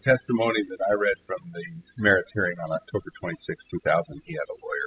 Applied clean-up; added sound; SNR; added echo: classical method spectral subtraction.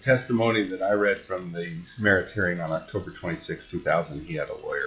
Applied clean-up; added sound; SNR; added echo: classical method log-MMSE.